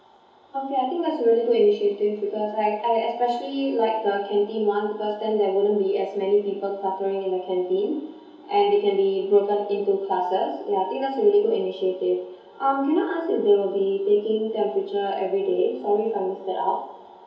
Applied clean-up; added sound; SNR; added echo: none; none; none; reverberation time 2.8 s.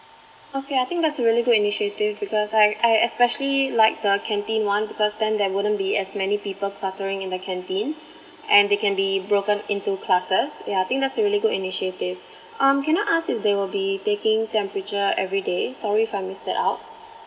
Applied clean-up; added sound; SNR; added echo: none; none; none; none.